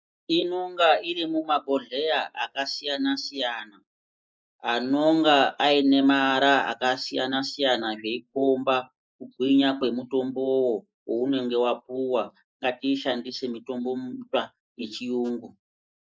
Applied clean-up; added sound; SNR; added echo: neural mask model Resemble Enhance denoiser.